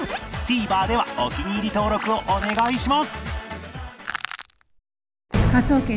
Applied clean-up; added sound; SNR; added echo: none; Crushing; 10 dB; none.